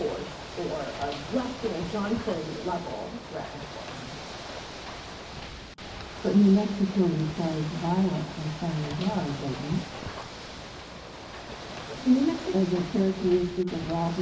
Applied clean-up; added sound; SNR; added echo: none; Ocean / Boat, Water vehicle; 10 dB; reverberation time 0.3 s.